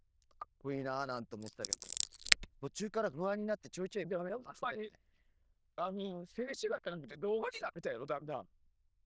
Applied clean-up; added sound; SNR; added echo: neural diffusion model UNIVERSE++.